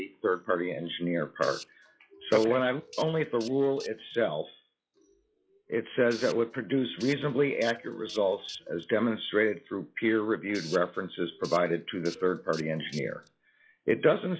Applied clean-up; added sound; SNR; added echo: classical method log-MMSE.